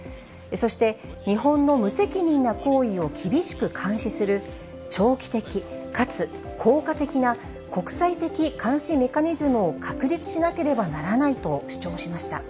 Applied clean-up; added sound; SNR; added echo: none; none; none; none.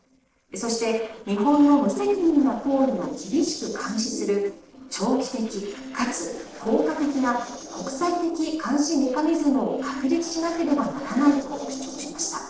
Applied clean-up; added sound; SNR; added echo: neural separator model SepFormer DNS4.